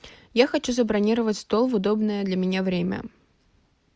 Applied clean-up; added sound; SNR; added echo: none; none; none; none.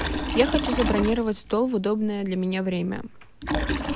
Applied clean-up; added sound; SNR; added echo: none; Liquid; 4 dB; none.